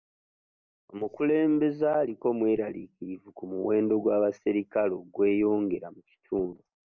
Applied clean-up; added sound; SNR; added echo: neural mask model DeepFilterNet 3.